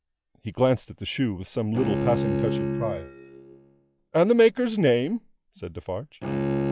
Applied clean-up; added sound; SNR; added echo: classical method log-MMSE.